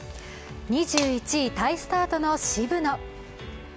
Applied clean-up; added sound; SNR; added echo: none; none; none; none.